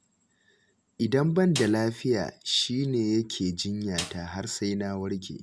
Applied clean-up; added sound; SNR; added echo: none; Snare drum; 11 dB; none.